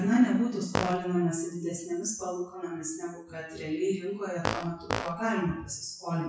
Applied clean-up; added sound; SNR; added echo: classical method WPE with log-MMSE.